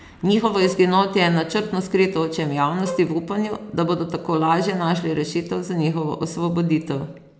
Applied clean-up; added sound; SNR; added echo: none; Bowed string instrument; 15 dB; none.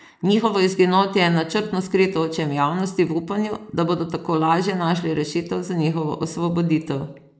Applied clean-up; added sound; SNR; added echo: neural mask model Resemble Enhance denoiser.